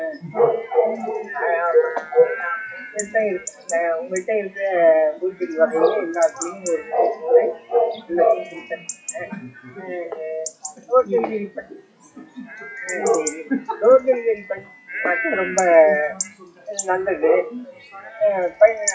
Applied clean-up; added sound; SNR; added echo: classical method WPE with log-MMSE.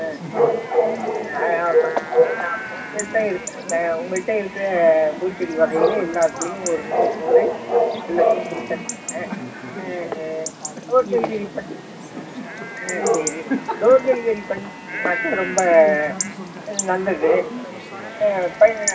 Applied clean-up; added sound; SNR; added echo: none; Bark / Chatter / Chirp, tweet / Livestock, farm animals, working animals; 2 dB; reverberation time 0.4 s.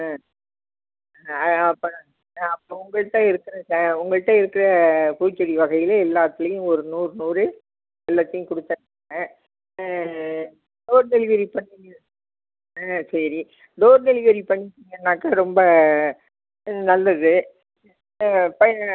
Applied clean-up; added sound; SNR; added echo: none; none; none; none.